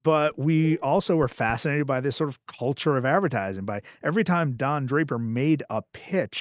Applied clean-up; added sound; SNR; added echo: neural mask model DeepFilterNet 3.